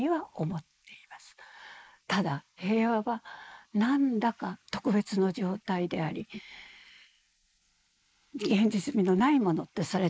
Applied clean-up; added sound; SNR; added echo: neural mask model Resemble Enhance denoiser.